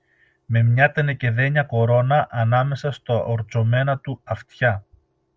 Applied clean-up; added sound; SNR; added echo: none; none; none; none.